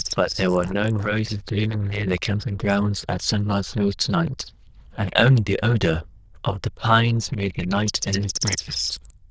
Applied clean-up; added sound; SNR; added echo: neural diffusion model UNIVERSE++.